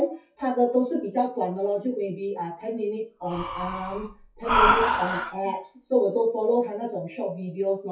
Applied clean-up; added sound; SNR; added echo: classical method WPE with log-MMSE.